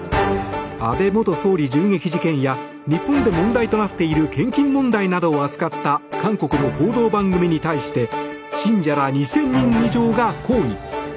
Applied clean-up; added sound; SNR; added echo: none; none; none; none.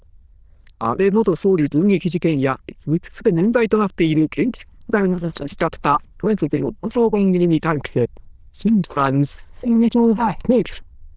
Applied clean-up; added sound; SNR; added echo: neural diffusion model UNIVERSE++.